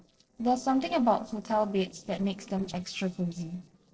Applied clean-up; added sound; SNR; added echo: neural separator model SepFormer DNS4.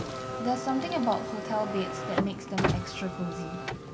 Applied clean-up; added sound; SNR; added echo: none; Car; 1 dB; reverberation time 2.8 s.